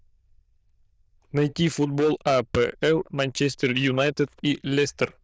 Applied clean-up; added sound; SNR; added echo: neural diffusion model UNIVERSE++.